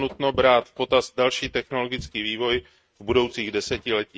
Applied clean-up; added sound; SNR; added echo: neural mask model RNNoise.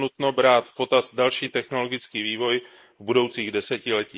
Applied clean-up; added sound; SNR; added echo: neural mask model Resemble Enhance denoiser.